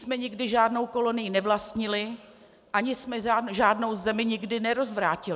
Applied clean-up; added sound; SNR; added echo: none; none; none; none.